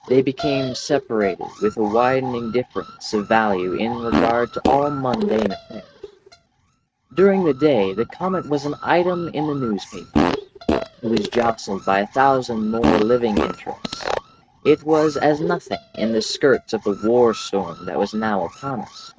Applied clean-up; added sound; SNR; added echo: neural mask model RNNoise.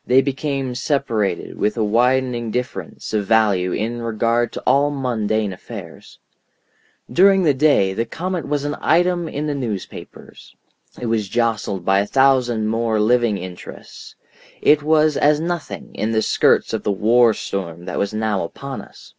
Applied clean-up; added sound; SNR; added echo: none; none; none; none.